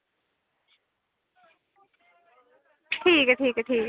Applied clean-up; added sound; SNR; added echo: none; none; none; none.